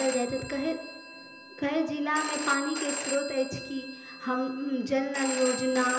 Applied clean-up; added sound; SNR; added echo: none; Telephone; 8 dB; reverberation time 1.4 s.